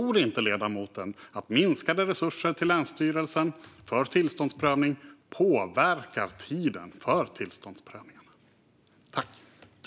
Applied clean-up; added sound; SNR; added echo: none; none; none; none.